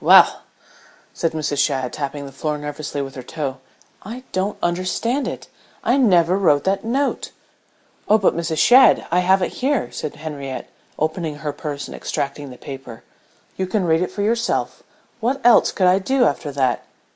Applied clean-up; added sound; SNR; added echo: none; none; none; none.